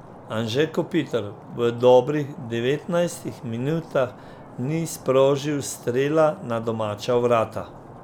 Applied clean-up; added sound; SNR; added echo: none; Stream; 19 dB; none.